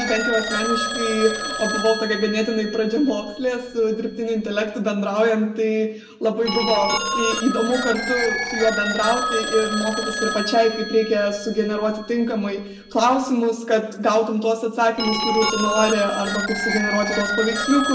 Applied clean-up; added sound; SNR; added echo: none; Telephone; 6 dB; reverberation time 0.7 s.